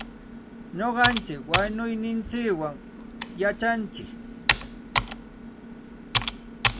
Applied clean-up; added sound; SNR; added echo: none; Computer keyboard; 2 dB; none.